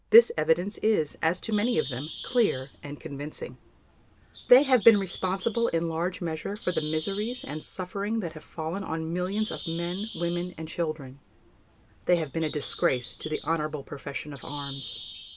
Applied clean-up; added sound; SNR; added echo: none; Bird; 15 dB; none.